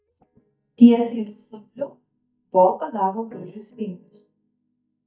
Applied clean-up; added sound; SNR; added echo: neural mask model DeepFilterNet 3.